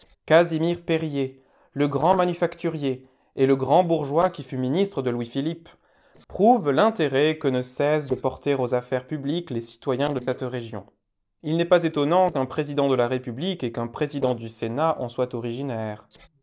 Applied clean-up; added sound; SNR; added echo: neural separator model SepFormer DNS4.